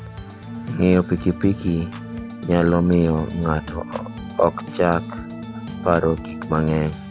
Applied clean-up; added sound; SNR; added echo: none; Organ + Brass instrument; 11 dB; none.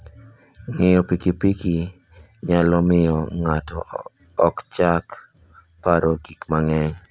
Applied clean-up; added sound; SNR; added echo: none; none; none; none.